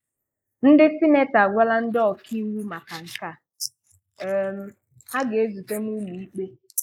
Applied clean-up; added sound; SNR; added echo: neural mask model Resemble Enhance denoiser.